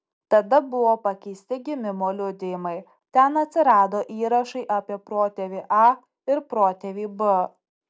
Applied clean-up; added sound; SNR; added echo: none; none; none; none.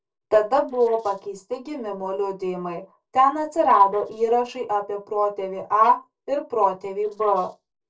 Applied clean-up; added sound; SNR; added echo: neural separator model SepFormer DNS4.